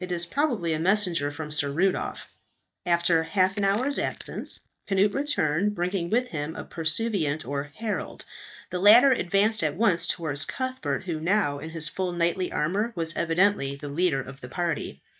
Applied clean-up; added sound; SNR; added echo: neural mask model DeepFilterNet 3.